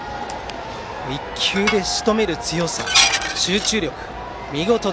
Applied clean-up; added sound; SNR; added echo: none; Dishes, pots, and pans; 1 dB; none.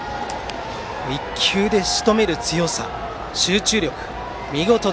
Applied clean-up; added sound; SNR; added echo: none; none; none; none.